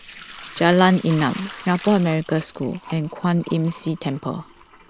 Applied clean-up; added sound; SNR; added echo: none; Sink (filling or washing) / Liquid; 17 dB; none.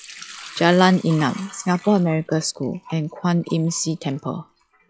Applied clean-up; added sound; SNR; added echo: classical method log-MMSE.